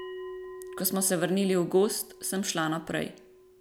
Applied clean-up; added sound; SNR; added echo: none; Bell; 15 dB; none.